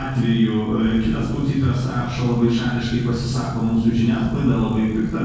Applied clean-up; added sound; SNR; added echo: none; Bicycle; 15 dB; reverberation time 1.3 s.